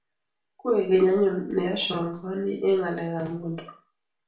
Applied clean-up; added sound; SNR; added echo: none; none; none; reverberation time 0.4 s.